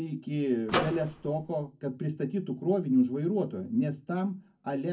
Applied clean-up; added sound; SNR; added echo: none; Microwave oven; 4 dB; reverberation time 0.3 s.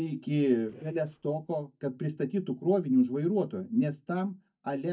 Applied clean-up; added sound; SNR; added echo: neural mask model DeepFilterNet 3.